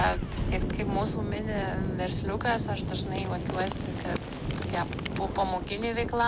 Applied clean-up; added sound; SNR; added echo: none; Boom; 1 dB; none.